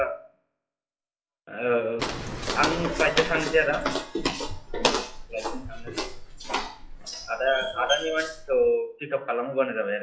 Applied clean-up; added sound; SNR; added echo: classical method WPE with log-MMSE.